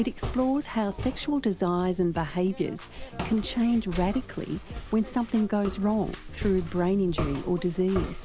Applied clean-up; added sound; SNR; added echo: none; Walk, footsteps; 11 dB; none.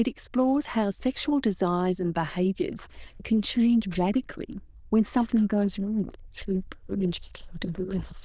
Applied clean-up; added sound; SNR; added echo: neural diffusion model UNIVERSE++.